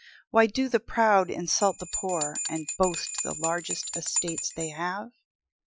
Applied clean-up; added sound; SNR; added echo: classical method Wiener filter.